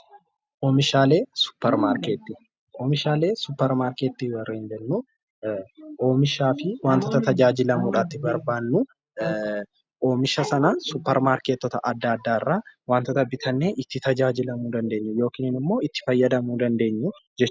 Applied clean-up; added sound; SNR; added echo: none; none; none; none.